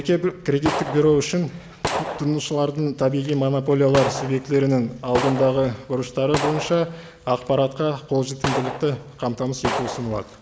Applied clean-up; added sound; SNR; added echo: none; Gunshot, gunfire; 9 dB; none.